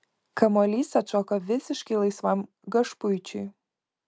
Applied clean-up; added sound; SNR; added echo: none; none; none; none.